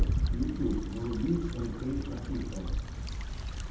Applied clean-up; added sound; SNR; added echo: none; Stream / Trickle, dribble / Traffic noise, roadway noise; -3 dB; reverberation time 0.8 s.